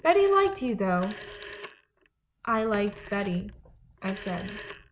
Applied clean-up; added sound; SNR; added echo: none; Telephone; 16 dB; none.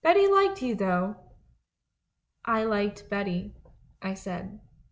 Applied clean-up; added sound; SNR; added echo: none; none; none; none.